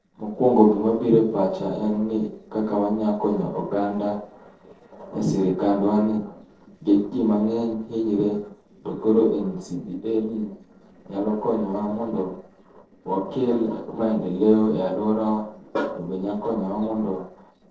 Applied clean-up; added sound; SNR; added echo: neural separator model SepFormer DNS4.